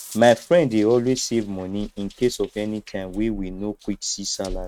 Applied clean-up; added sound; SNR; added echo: neural mask model RNNoise.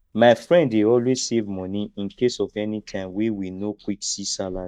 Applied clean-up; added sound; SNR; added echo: neural mask model DeepFilterNet 3.